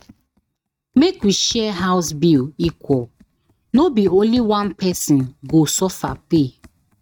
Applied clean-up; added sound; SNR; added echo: neural mask model RNNoise.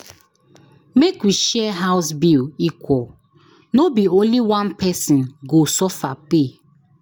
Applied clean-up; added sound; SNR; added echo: none; none; none; none.